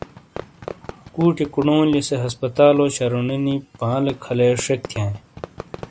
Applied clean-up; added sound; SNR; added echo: none; Fireworks; 17 dB; none.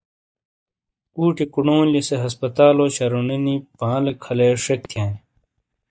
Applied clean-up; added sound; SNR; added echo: neural mask model DeepFilterNet 3.